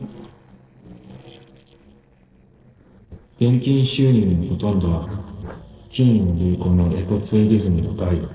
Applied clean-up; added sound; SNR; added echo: neural separator model SepFormer DNS4.